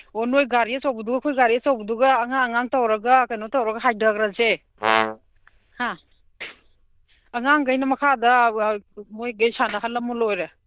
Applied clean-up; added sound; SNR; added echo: neural diffusion model UNIVERSE++.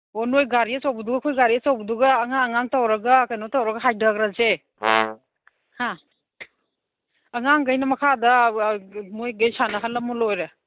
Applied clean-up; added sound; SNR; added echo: neural mask model DeepFilterNet 3.